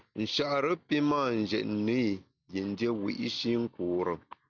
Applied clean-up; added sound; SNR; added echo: none; none; none; none.